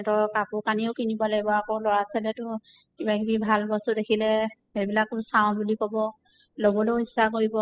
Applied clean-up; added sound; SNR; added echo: classical method spectral subtraction.